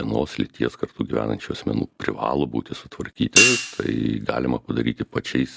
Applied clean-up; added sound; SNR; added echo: none; Hi-hat; -2 dB; none.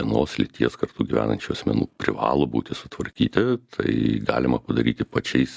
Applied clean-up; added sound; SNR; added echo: none; none; none; none.